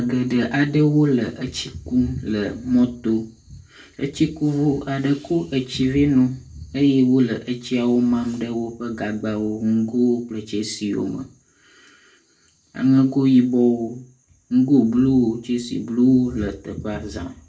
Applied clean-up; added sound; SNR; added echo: none; none; none; reverberation time 0.3 s.